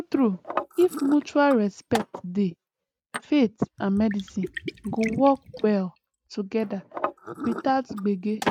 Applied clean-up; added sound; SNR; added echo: neural mask model RNNoise.